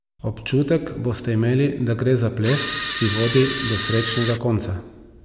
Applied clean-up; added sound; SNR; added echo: none; Camera; -1 dB; none.